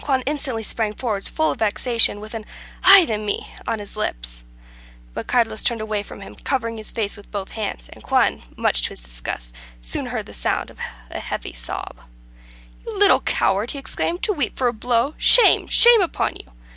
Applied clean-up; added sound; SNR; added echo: none; none; none; none.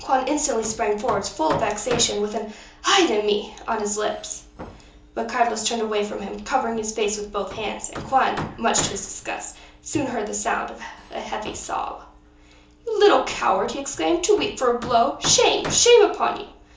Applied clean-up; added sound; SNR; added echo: none; Hammer; 16 dB; reverberation time 0.8 s.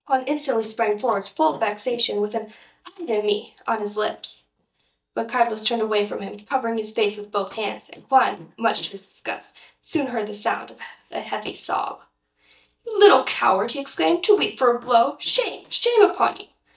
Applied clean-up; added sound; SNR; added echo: neural mask model DeepFilterNet 3.